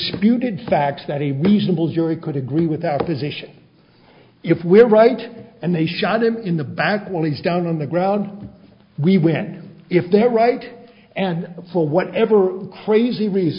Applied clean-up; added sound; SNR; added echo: none; none; none; none.